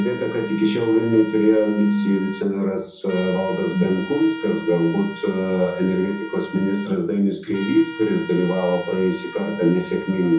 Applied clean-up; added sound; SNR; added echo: none; Trumpet; 16 dB; reverberation time 0.6 s.